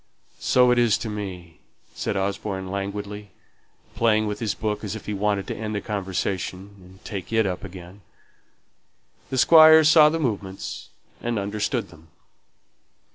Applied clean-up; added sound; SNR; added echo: none; none; none; none.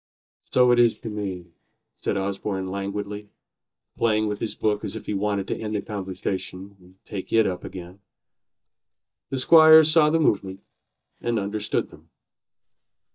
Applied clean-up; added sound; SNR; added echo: neural mask model DeepFilterNet 3.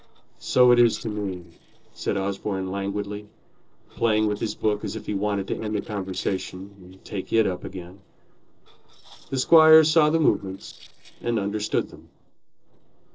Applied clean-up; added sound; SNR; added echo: neural separator model SepFormer DNS4.